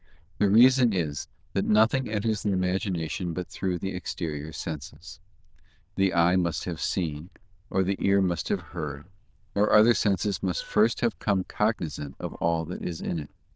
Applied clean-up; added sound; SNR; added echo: neural diffusion model UNIVERSE++.